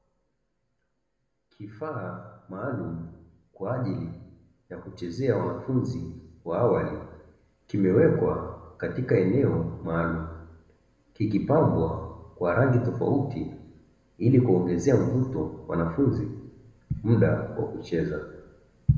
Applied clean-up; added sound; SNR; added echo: none; none; none; reverberation time 1.0 s.